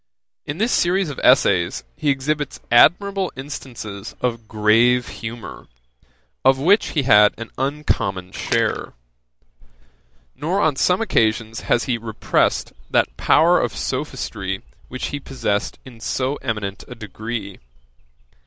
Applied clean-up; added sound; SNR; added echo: none; Splash, splatter; 12 dB; none.